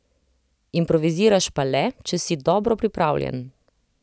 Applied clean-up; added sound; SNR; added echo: none; none; none; none.